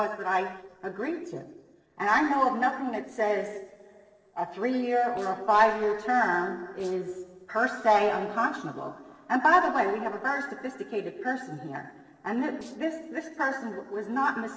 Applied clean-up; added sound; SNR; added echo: neural separator model SepFormer DNS4.